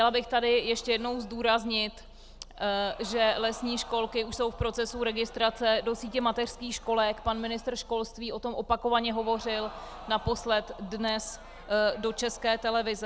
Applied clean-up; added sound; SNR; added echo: none; Motor vehicle (road) / Engine + Crowd; 17 dB; none.